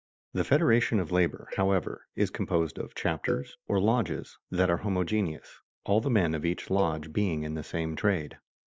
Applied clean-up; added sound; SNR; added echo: neural mask model DeepFilterNet 3.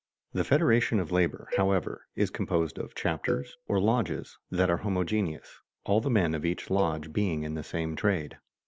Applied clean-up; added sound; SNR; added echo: none; Cowbell; 12 dB; none.